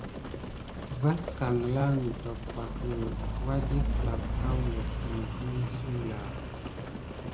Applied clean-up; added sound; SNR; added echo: none; Rain; 0 dB; reverberation time 0.4 s.